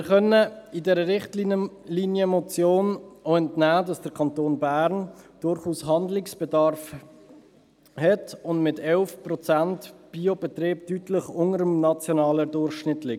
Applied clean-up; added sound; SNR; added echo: none; none; none; none.